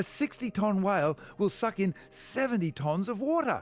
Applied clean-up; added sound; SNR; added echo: none; none; none; none.